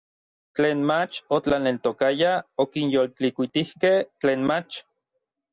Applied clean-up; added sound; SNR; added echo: none; none; none; none.